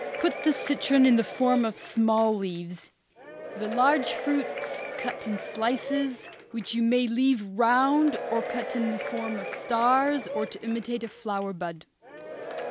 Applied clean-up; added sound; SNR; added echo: none; Applause / Crowd / Cheering; 10 dB; none.